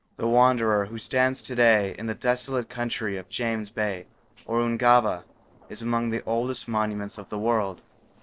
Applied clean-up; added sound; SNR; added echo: neural separator model SepFormer DNS4.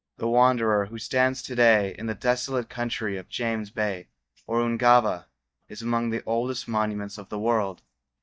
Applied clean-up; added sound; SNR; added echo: neural mask model DeepFilterNet 3.